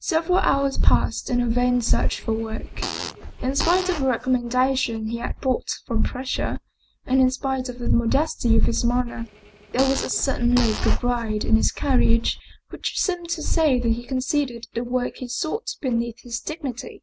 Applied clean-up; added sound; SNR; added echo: none; Fart; 12 dB; none.